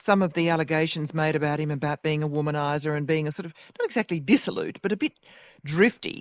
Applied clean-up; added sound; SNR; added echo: neural mask model Resemble Enhance denoiser.